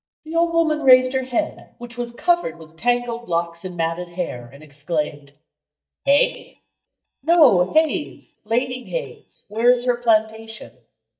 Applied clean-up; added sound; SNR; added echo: neural mask model DeepFilterNet 3.